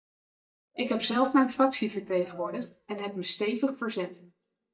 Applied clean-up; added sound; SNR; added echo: neural mask model DeepFilterNet 3.